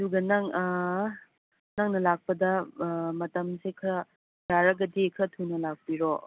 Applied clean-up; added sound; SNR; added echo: none; none; none; none.